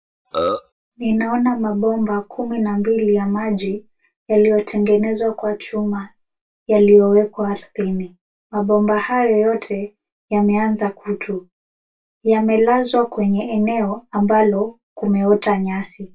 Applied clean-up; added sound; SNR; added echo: none; Burping, eructation; 3 dB; reverberation time 0.2 s.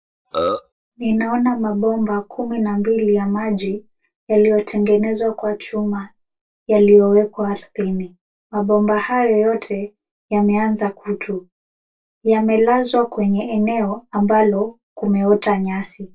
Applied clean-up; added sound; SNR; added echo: neural separator model SepFormer DNS4.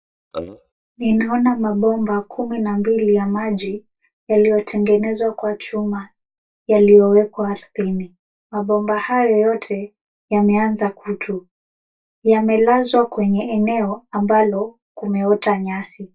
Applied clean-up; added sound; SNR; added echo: neural mask model DeepFilterNet 3.